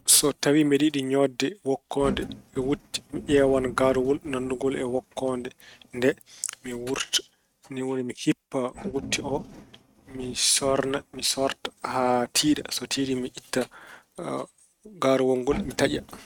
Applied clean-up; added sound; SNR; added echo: neural mask model RNNoise.